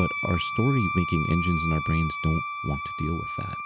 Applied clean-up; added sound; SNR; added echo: none; Wind instrument, woodwind instrument; 5 dB; none.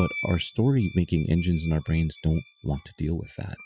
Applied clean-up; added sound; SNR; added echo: classical method Wiener filter.